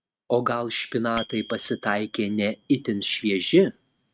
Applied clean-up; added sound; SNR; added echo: neural mask model RNNoise.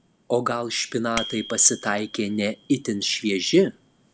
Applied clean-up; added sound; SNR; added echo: none; Bicycle bell; 17 dB; none.